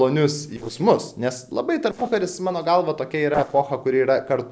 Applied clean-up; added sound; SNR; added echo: neural separator model SepFormer DNS4.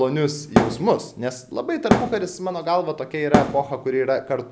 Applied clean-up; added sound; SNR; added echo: none; Thump, thud; -3 dB; none.